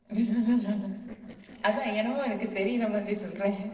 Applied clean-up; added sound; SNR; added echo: neural separator model SepFormer DNS4.